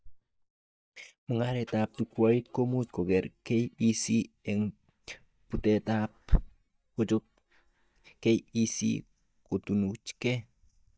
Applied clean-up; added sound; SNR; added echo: neural mask model DeepFilterNet 3.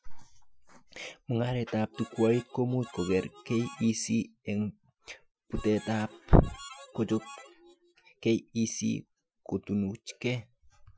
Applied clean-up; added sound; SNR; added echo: classical method Wiener filter.